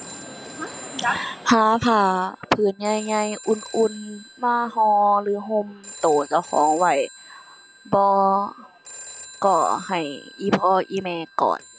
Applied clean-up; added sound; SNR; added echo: none; Telephone; 19 dB; none.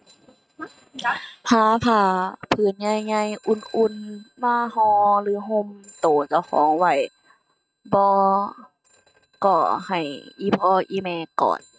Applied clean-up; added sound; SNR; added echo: neural mask model RNNoise.